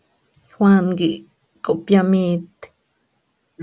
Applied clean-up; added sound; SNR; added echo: none; none; none; none.